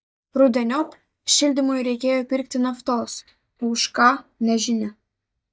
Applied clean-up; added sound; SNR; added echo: neural mask model DeepFilterNet 3.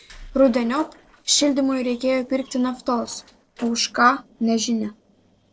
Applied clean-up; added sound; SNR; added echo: neural separator model SepFormer DNS4.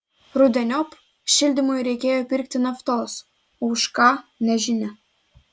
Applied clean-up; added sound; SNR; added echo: none; none; none; none.